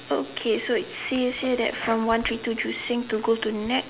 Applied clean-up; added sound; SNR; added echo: none; Sneeze; 17 dB; none.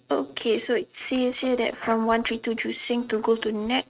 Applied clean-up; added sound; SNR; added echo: neural mask model RNNoise.